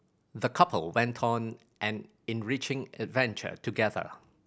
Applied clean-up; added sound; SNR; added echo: none; none; none; none.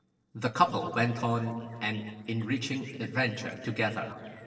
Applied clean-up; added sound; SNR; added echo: neural separator model SepFormer DNS4.